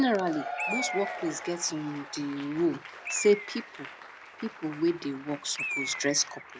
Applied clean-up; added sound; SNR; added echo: none; Bird + Applause / Crowd / Cheering; 8 dB; none.